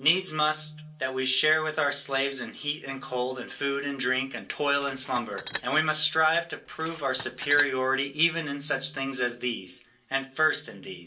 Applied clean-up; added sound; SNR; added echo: none; Tools; 13 dB; reverberation time 0.2 s.